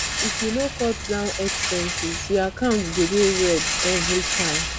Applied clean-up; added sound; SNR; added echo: none; Rattle; 0 dB; none.